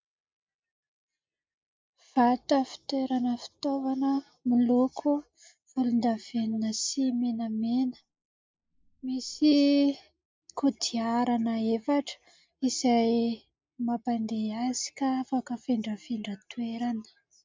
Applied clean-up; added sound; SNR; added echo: neural mask model Resemble Enhance denoiser.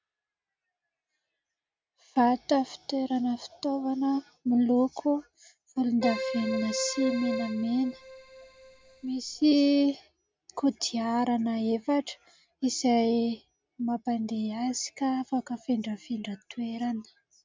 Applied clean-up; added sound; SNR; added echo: none; Keyboard (musical); 7 dB; none.